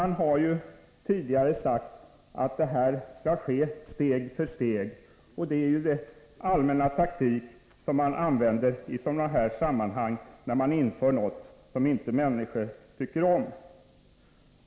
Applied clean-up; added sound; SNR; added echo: none; none; none; none.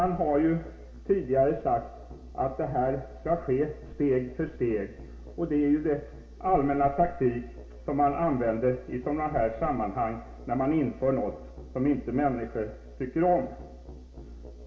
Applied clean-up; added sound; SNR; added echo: none; Musical instrument; 16 dB; reverberation time 0.2 s.